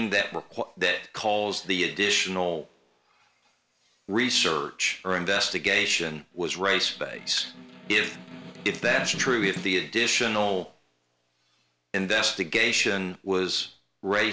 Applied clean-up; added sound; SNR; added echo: none; Snare drum; 13 dB; none.